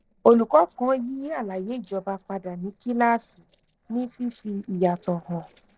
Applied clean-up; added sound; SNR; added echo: neural separator model SepFormer DNS4.